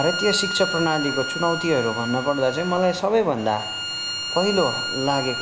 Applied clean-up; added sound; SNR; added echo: none; Bowed string instrument; 6 dB; none.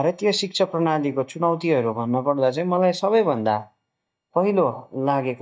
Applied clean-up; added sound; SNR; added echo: neural mask model DeepFilterNet 3.